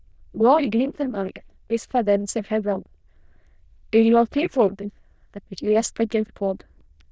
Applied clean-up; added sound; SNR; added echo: neural diffusion model UNIVERSE++.